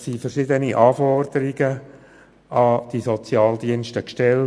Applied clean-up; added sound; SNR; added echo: none; none; none; none.